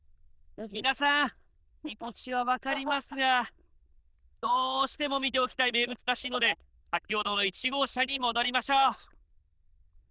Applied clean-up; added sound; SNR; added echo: neural diffusion model UNIVERSE++.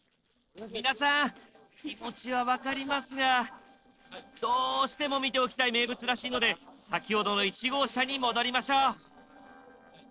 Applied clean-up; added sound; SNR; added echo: neural separator model SepFormer DNS4.